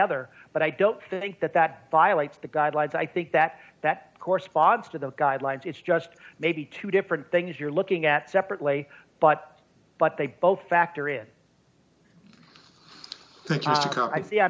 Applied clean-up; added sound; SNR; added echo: none; none; none; none.